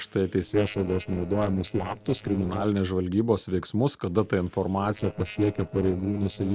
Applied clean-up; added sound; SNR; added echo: neural separator model SepFormer DNS4.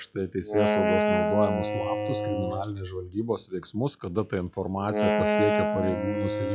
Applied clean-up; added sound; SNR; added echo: classical method log-MMSE.